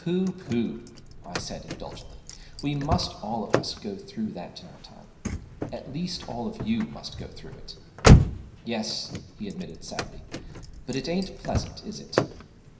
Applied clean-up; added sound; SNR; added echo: none; Slam / Car; -5 dB; reverberation time 0.9 s.